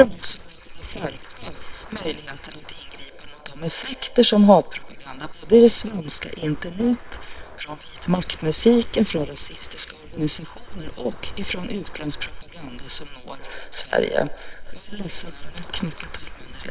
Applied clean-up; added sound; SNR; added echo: neural separator model SepFormer WHAM!.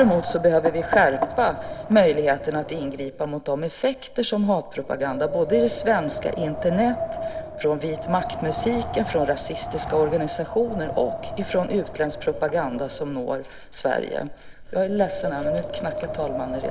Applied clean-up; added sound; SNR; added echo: none; Wind; 9 dB; none.